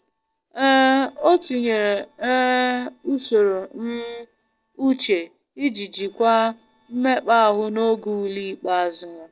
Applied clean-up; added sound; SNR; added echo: neural separator model SepFormer DNS4.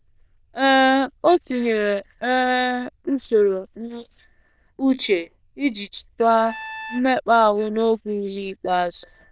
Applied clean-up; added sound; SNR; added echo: neural diffusion model UNIVERSE++.